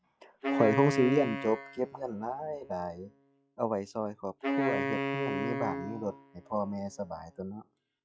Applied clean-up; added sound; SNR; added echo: classical method log-MMSE.